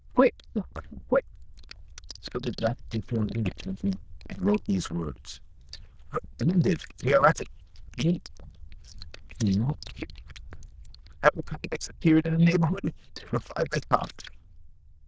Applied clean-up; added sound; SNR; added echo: neural diffusion model UNIVERSE++.